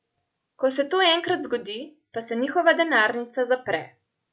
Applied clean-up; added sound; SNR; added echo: none; none; none; none.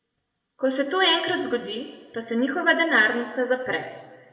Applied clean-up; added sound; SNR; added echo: none; none; none; reverberation time 1.6 s.